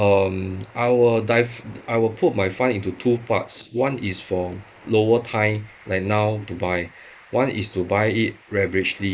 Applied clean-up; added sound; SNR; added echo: neural mask model Resemble Enhance denoiser.